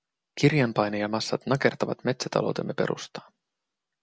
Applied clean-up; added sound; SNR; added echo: none; none; none; none.